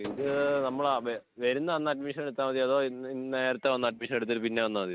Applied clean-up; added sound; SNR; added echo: neural mask model RNNoise.